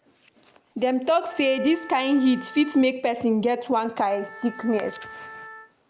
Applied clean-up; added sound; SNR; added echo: none; Wind instrument, woodwind instrument; 18 dB; none.